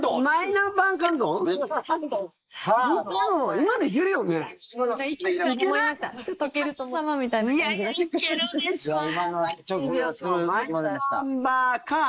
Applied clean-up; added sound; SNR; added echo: neural mask model Resemble Enhance denoiser.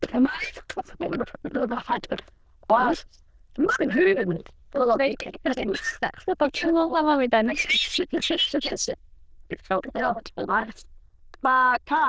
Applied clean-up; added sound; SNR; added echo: neural diffusion model UNIVERSE++.